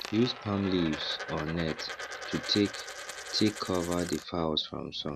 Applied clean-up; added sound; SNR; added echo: none; Coin (dropping); 9 dB; none.